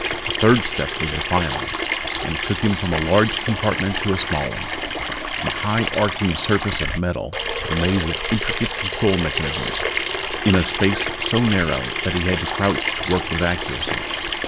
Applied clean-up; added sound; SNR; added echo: none; Sink (filling or washing) / Water tap, faucet; 2 dB; none.